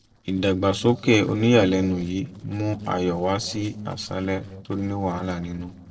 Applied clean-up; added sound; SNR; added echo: neural separator model SepFormer DNS4.